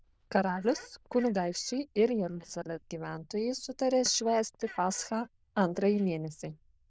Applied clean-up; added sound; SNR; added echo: neural diffusion model UNIVERSE++.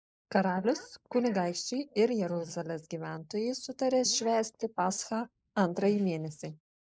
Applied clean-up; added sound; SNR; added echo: neural mask model Resemble Enhance denoiser.